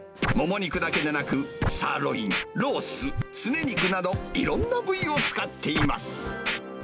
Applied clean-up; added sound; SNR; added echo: none; Scratching (performance technique); 4 dB; none.